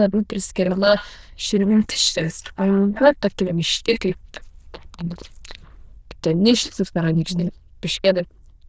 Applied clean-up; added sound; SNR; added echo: neural diffusion model UNIVERSE++.